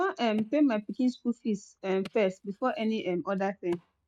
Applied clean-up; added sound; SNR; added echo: neural mask model RNNoise.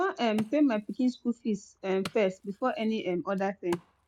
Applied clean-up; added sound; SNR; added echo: none; Wood; 18 dB; none.